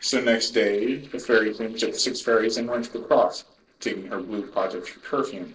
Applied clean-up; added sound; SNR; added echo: neural separator model SepFormer DNS4.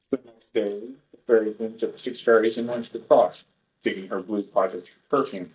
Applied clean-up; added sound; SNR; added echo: neural mask model DeepFilterNet 3.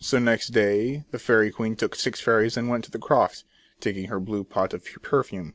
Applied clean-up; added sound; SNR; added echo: none; none; none; none.